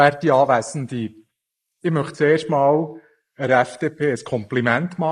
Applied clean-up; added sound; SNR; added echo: neural mask model Resemble Enhance denoiser.